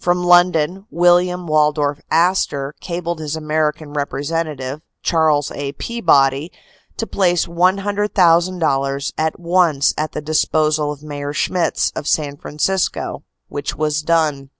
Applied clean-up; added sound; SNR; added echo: none; none; none; none.